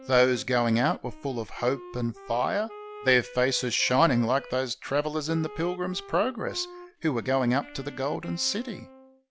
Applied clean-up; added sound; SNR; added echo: none; Wind instrument, woodwind instrument; 18 dB; none.